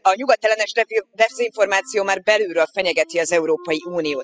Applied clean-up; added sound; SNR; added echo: classical method spectral subtraction.